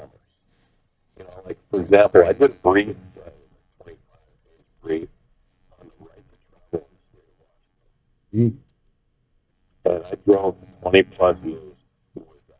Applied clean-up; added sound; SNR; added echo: neural mask model DeepFilterNet 3.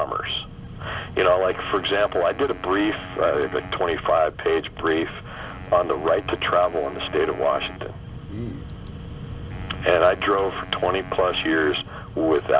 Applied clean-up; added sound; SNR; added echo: none; Wind instrument, woodwind instrument; 19 dB; none.